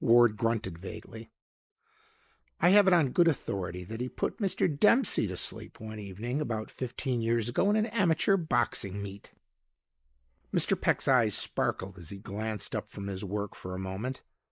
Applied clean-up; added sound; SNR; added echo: neural mask model Resemble Enhance denoiser.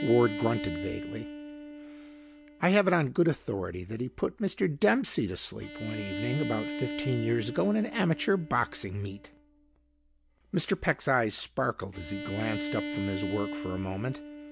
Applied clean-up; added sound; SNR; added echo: none; Bowed string instrument; 9 dB; none.